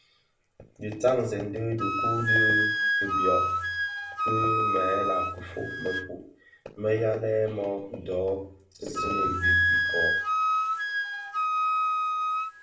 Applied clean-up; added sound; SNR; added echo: none; Wind instrument, woodwind instrument; -3 dB; reverberation time 0.3 s.